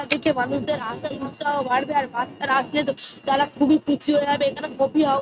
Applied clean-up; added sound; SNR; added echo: neural mask model RNNoise.